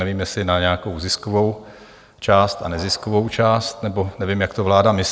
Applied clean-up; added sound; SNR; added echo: none; none; none; none.